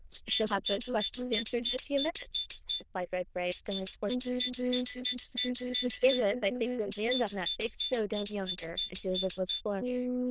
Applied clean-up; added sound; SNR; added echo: neural diffusion model UNIVERSE++.